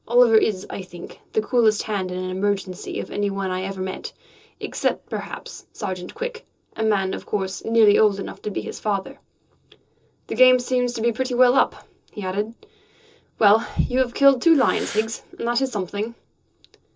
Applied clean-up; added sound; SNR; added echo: neural separator model SepFormer DNS4.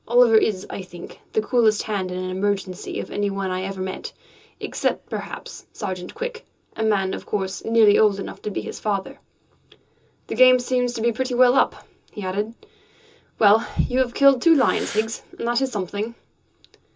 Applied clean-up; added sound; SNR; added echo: none; Breathing; 15 dB; reverberation time 0.2 s.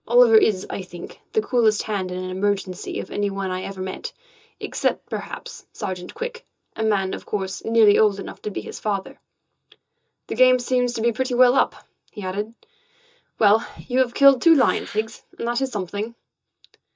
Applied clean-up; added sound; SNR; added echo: neural mask model DeepFilterNet 3.